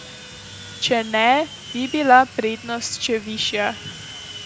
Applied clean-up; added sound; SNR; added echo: none; Sawing; 16 dB; none.